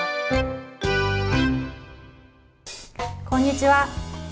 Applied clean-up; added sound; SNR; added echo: none; none; none; none.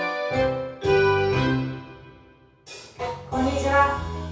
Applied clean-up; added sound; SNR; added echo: none; none; none; reverberation time 0.6 s.